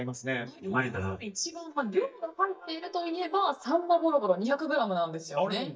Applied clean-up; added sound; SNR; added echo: neural mask model DeepFilterNet 3.